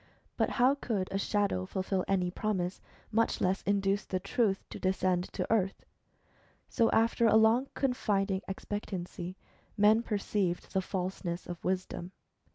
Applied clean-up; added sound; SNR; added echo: none; none; none; none.